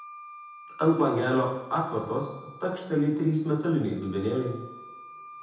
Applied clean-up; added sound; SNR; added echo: none; Wind instrument, woodwind instrument; 19 dB; reverberation time 0.9 s.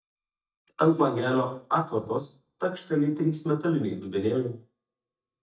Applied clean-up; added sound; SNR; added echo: neural mask model DeepFilterNet 3.